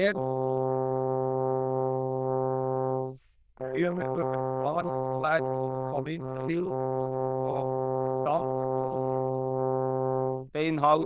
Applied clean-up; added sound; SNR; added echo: neural diffusion model UNIVERSE++.